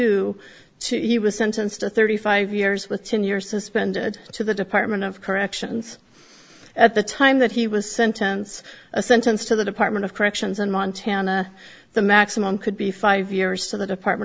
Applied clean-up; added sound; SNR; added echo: none; none; none; none.